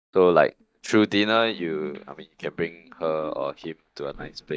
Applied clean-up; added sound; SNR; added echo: neural mask model DeepFilterNet 3.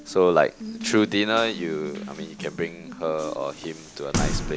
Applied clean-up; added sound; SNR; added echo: none; Water tap, faucet; 8 dB; none.